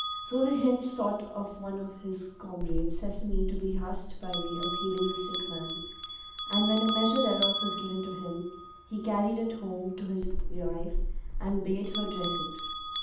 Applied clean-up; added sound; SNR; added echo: none; Bell; 1 dB; reverberation time 0.8 s.